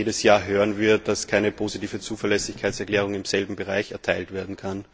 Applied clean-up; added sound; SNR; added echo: none; none; none; none.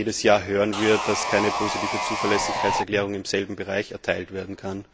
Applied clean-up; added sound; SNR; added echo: none; Sawing; 1 dB; none.